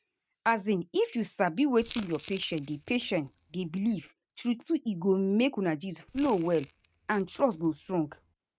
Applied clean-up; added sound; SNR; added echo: neural mask model RNNoise.